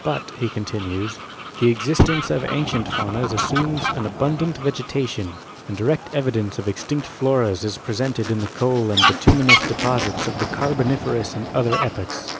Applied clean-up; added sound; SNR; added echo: none; Fowl + Fire; 2 dB; none.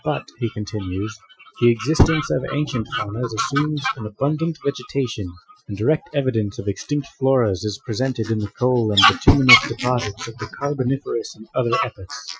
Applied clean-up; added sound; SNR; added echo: classical method Wiener filter.